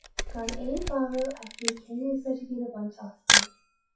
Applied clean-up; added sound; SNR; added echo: classical method WPE with log-MMSE.